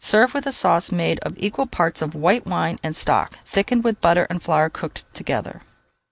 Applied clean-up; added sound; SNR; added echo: none; none; none; none.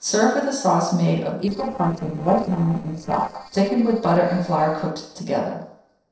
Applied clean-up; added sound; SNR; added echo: neural separator model SepFormer DNS4.